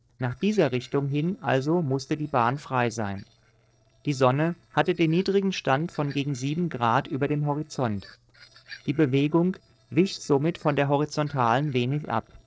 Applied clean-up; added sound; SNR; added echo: neural separator model SepFormer DNS4.